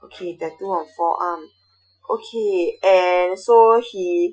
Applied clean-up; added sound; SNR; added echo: classical method Wiener filter.